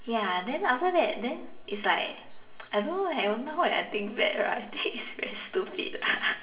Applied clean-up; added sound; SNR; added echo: none; none; none; reverberation time 0.7 s.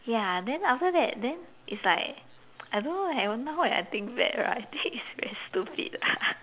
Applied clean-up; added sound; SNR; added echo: none; none; none; none.